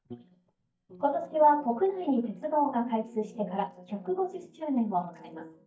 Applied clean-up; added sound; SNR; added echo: neural mask model DeepFilterNet 3.